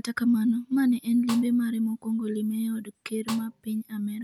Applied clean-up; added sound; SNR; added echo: none; Snare drum; 17 dB; none.